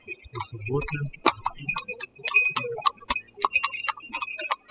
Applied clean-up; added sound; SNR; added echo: classical method spectral subtraction.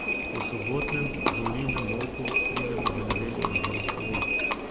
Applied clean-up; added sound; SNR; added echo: none; Livestock, farm animals, working animals; -5 dB; none.